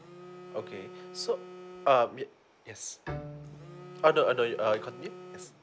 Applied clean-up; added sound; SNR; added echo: none; Telephone + Bowed string instrument; 14 dB; none.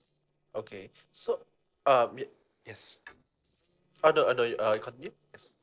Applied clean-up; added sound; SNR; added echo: neural separator model SepFormer DNS4.